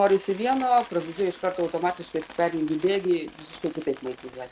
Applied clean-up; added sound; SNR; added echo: none; Coin (dropping); 18 dB; none.